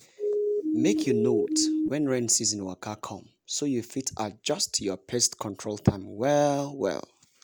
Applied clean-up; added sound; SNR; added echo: none; Siren; -2 dB; none.